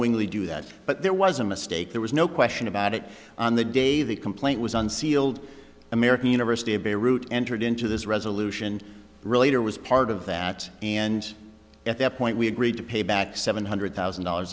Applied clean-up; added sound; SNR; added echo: none; none; none; none.